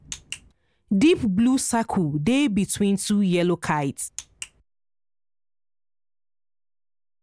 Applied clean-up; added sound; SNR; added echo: none; none; none; none.